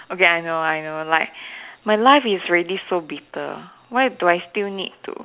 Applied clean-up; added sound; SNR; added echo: none; none; none; none.